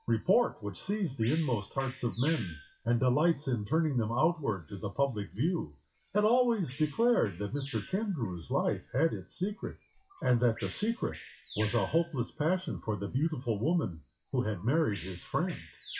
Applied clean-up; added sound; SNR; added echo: classical method WPE with log-MMSE.